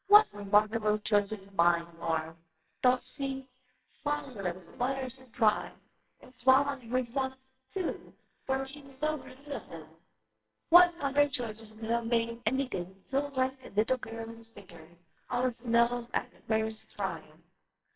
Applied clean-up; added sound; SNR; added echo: neural separator model SepFormer WHAMR!.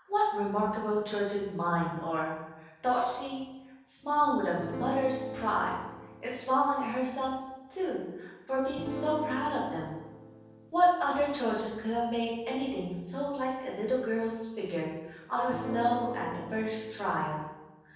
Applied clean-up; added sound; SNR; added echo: none; Acoustic guitar / Strum; 9 dB; reverberation time 1.1 s.